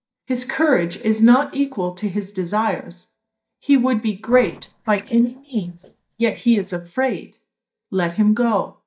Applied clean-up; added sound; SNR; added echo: neural mask model DeepFilterNet 3.